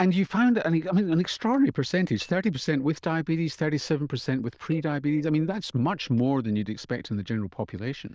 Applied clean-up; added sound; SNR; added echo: neural diffusion model UNIVERSE++.